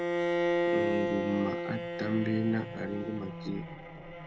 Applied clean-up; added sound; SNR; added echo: none; Bowed string instrument; -2 dB; none.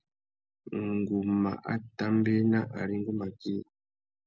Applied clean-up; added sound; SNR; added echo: none; none; none; none.